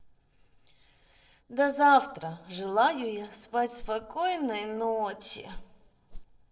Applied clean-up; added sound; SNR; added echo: neural separator model SepFormer DNS4.